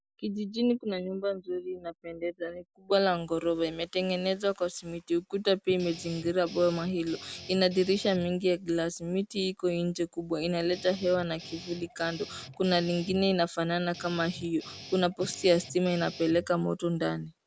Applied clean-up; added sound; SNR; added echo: none; Guitar; 16 dB; none.